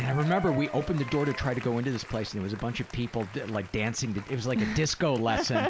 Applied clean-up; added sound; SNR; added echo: none; Applause + Chicken, rooster; 14 dB; none.